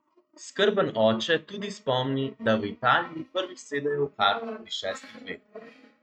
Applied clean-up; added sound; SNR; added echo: neural mask model RNNoise.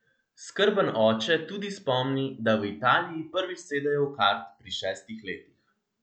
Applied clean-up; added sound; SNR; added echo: none; none; none; none.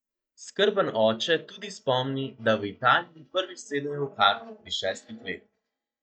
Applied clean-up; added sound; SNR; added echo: neural mask model DeepFilterNet 3.